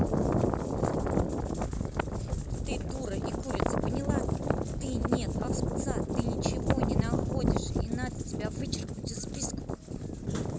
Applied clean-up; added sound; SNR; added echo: none; none; none; none.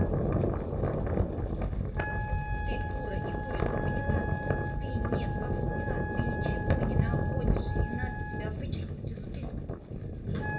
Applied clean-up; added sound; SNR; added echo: none; Wind instrument, woodwind instrument; 12 dB; reverberation time 1.3 s.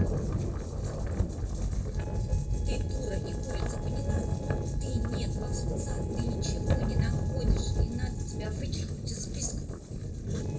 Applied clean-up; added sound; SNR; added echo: neural separator model SepFormer DNS4.